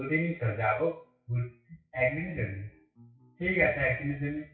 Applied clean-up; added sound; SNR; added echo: classical method WPE with log-MMSE.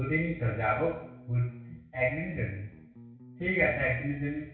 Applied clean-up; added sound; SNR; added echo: none; Bass guitar; 20 dB; reverberation time 0.6 s.